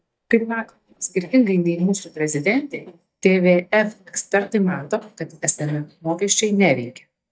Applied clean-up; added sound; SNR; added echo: neural mask model DeepFilterNet 3.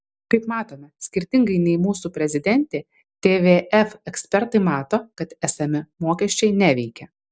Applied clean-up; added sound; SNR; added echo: none; none; none; none.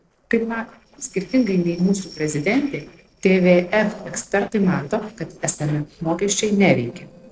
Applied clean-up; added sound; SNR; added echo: neural separator model SepFormer DNS4.